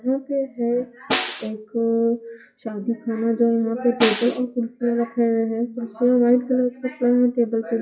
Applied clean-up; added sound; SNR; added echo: classical method WPE with log-MMSE.